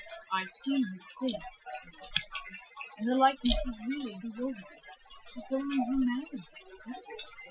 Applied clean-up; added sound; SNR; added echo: classical method Wiener filter.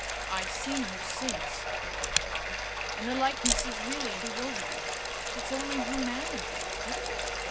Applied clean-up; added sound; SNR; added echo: none; Mechanisms + Bathtub (filling or washing); -4 dB; none.